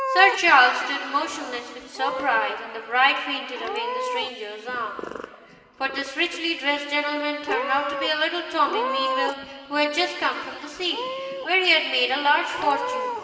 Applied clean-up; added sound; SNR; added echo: none; Meow / Purr; 8 dB; reverberation time 2.7 s.